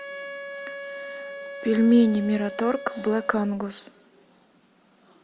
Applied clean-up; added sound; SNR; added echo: none; Wind instrument, woodwind instrument; 13 dB; none.